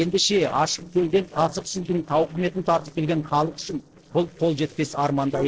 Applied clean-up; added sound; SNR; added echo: neural separator model SepFormer DNS4.